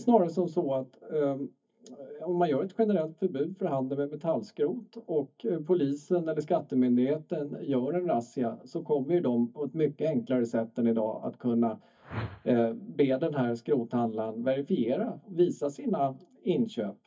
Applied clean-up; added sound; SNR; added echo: neural mask model DeepFilterNet 3.